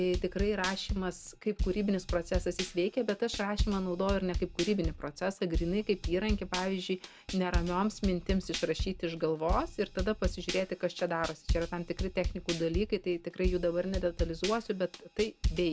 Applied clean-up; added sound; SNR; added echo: none; Drum / Drum kit; 5 dB; none.